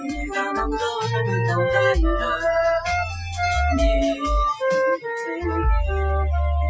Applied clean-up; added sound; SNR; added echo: classical method Wiener filter.